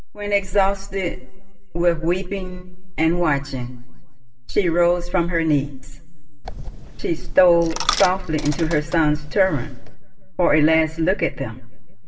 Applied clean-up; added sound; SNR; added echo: none; Coin (dropping); 10 dB; reverberation time 0.8 s.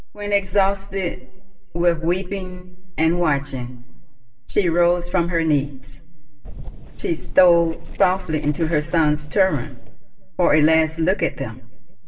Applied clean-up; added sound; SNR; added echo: neural separator model SepFormer DNS4.